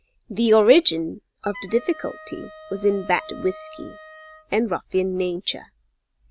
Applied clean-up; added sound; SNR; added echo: none; Wind instrument, woodwind instrument; 18 dB; none.